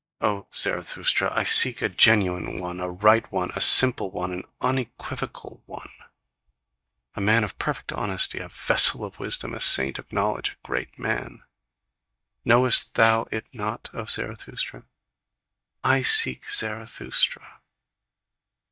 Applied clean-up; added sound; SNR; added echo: neural mask model DeepFilterNet 3.